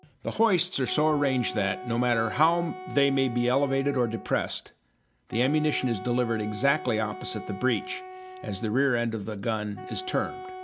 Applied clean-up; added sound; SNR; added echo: none; Wind instrument, woodwind instrument; 13 dB; none.